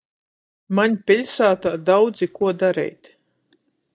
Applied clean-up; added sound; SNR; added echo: neural mask model DeepFilterNet 3.